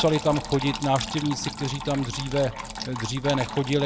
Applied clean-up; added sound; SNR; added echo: none; Trickle, dribble / Water tap, faucet; 9 dB; none.